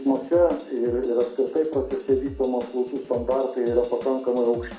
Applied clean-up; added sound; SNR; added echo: none; Drum / Drum kit; 18 dB; reverberation time 0.5 s.